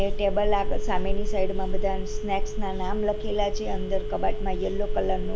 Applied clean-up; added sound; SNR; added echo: none; Telephone; -4 dB; none.